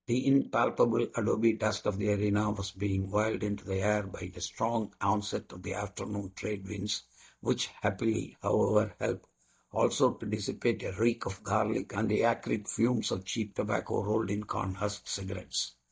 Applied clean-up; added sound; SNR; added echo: neural mask model DeepFilterNet 3.